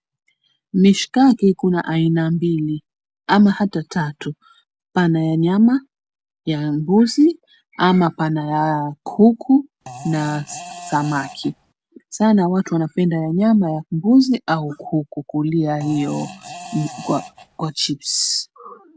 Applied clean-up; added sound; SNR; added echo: none; Fart; 16 dB; none.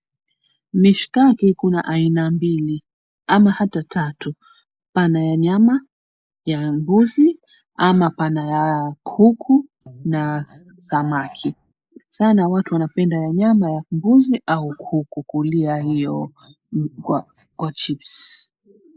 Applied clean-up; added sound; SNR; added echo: neural mask model Resemble Enhance denoiser.